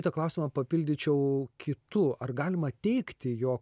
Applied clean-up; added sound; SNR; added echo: none; none; none; none.